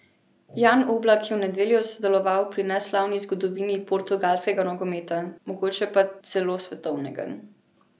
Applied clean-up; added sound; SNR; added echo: none; none; none; none.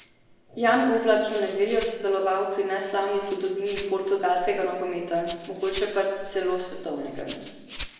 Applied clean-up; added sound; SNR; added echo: none; Rattle (instrument); 4 dB; reverberation time 1.2 s.